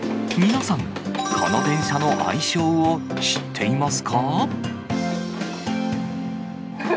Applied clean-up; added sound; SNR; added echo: none; none; none; none.